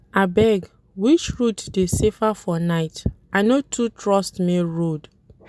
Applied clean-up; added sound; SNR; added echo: none; none; none; none.